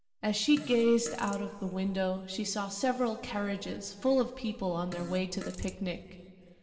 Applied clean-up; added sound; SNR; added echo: none; Fart; 16 dB; reverberation time 2.2 s.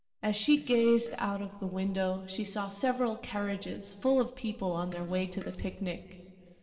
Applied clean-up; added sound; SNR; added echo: neural separator model SepFormer DNS4.